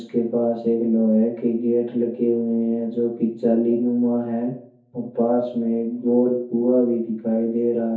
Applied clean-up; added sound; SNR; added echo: none; none; none; reverberation time 0.5 s.